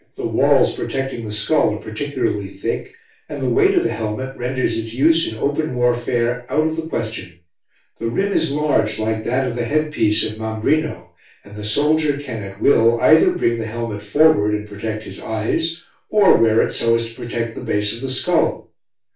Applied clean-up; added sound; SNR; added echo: none; none; none; reverberation time 0.3 s.